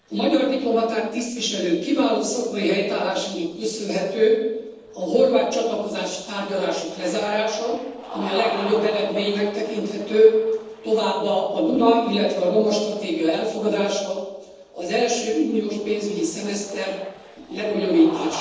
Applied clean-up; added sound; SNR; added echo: neural separator model SepFormer DNS4.